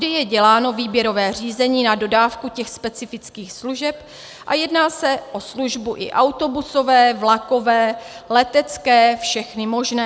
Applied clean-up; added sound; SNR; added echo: none; none; none; none.